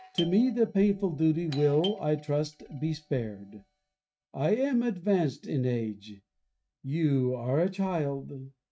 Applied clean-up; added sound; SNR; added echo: neural mask model RNNoise.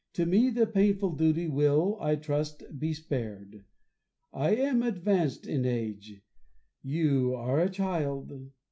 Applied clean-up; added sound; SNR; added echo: none; none; none; none.